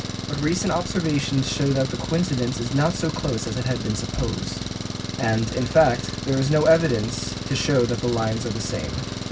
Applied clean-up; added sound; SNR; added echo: none; Engine; 6 dB; reverberation time 0.4 s.